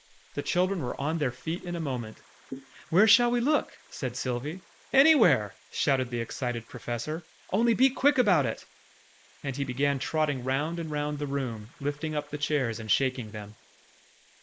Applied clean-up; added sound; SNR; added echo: neural mask model Resemble Enhance denoiser.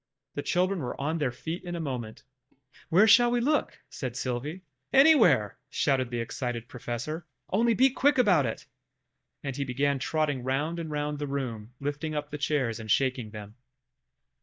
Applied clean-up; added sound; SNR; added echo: neural mask model DeepFilterNet 3.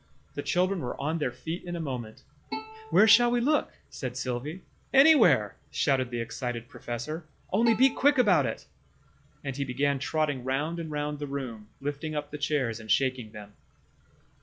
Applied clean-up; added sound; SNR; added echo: classical method log-MMSE.